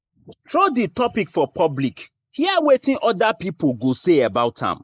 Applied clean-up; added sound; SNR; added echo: neural mask model Resemble Enhance denoiser.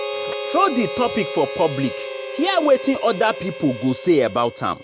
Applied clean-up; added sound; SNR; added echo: none; Harmonica; 9 dB; none.